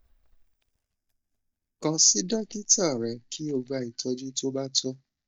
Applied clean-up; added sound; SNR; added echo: neural mask model DeepFilterNet 3.